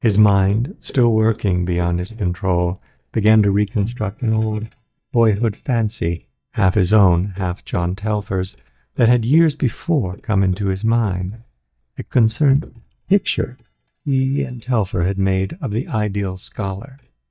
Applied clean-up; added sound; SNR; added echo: neural mask model DeepFilterNet 3.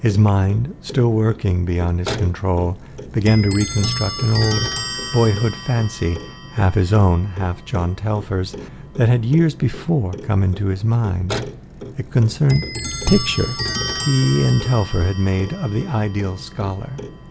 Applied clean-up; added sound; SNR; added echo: none; Clock; 10 dB; none.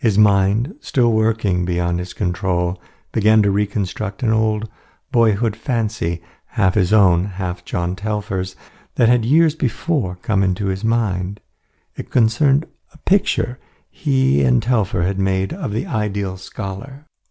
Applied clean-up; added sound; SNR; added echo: none; none; none; none.